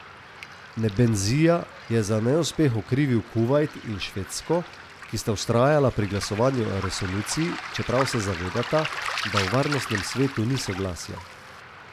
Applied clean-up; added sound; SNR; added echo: none; Waves, surf; 11 dB; none.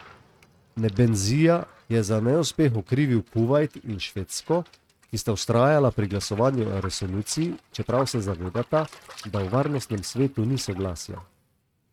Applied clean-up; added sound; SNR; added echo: neural mask model RNNoise.